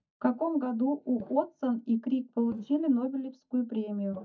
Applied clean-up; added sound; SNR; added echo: neural mask model DeepFilterNet 3.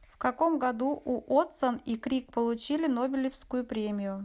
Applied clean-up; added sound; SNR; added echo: none; none; none; none.